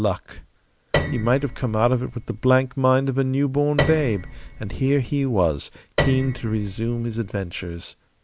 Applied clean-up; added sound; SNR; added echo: none; Piano; 7 dB; none.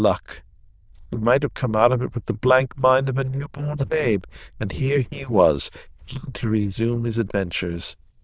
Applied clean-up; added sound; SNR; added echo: neural diffusion model UNIVERSE++.